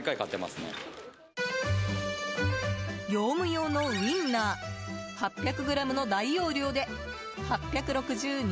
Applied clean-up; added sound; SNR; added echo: none; none; none; none.